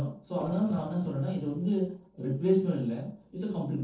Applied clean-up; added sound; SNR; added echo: neural separator model SepFormer DNS4.